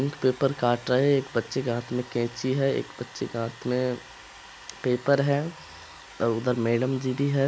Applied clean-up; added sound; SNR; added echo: none; Domestic sounds, home sounds; 20 dB; none.